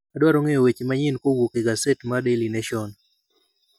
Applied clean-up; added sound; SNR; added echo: none; none; none; none.